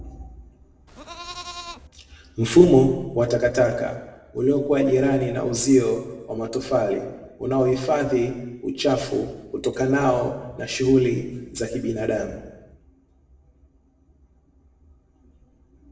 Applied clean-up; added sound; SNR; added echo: none; Livestock, farm animals, working animals; 14 dB; reverberation time 0.9 s.